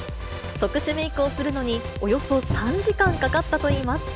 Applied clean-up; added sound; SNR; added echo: none; Cupboard open or close; 4 dB; none.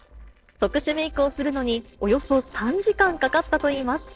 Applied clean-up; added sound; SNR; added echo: neural separator model SepFormer DNS4.